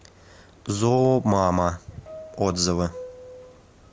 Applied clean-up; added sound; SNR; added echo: none; Subway, metro, underground; 20 dB; none.